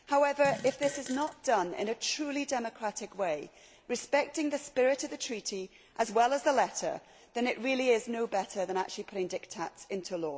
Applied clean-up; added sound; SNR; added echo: none; Fart; 13 dB; none.